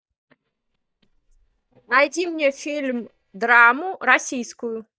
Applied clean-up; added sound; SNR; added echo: neural mask model DeepFilterNet 3.